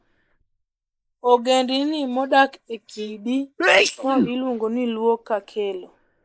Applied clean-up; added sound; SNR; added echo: neural mask model Resemble Enhance denoiser.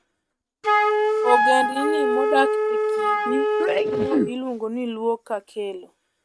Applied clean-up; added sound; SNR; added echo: neural mask model RNNoise.